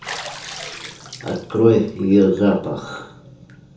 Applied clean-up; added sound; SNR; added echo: none; Bathtub (filling or washing); 17 dB; reverberation time 0.8 s.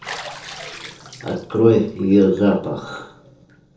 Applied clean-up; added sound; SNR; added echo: neural separator model SepFormer DNS4.